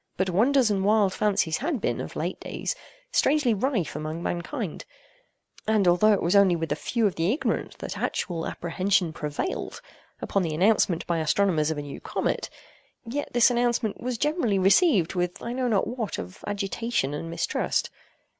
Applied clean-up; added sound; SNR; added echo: none; none; none; none.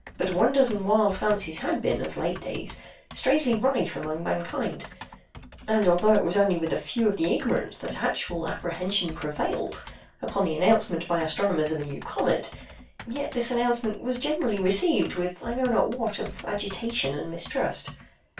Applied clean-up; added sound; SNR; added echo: none; Typing; 18 dB; reverberation time 0.2 s.